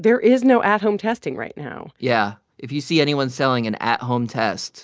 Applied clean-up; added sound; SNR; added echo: none; none; none; none.